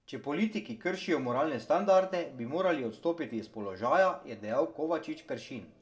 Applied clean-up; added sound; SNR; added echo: none; none; none; reverberation time 1.1 s.